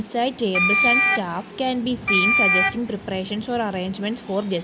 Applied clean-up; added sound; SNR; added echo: none; Wind instrument, woodwind instrument; -3 dB; none.